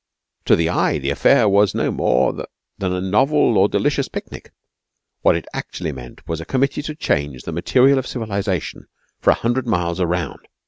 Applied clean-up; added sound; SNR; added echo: none; none; none; none.